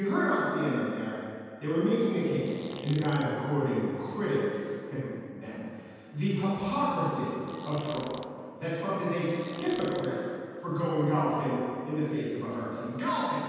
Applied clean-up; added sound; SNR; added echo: none; Fart; 15 dB; reverberation time 2.1 s.